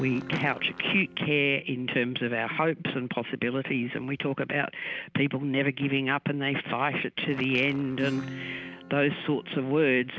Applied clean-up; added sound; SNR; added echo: none; Acoustic guitar / Strum + Fart; 16 dB; none.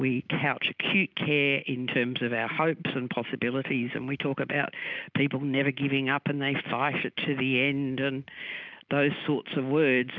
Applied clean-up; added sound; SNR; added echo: none; none; none; none.